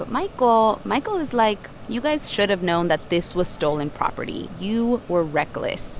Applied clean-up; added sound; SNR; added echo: none; Mechanisms + Insect; 15 dB; none.